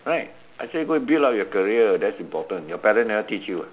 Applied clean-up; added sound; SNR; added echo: none; none; none; none.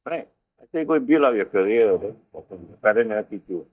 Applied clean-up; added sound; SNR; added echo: neural mask model DeepFilterNet 3.